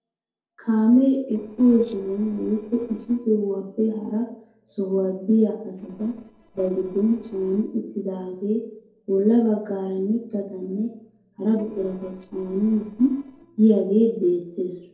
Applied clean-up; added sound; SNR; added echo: neural separator model SepFormer DNS4.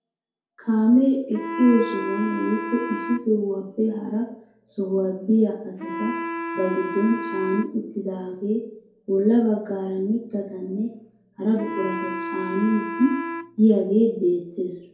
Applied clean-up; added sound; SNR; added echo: none; Wind instrument, woodwind instrument; 9 dB; reverberation time 2.2 s.